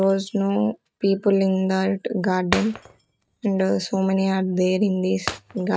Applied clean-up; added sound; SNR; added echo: neural mask model RNNoise.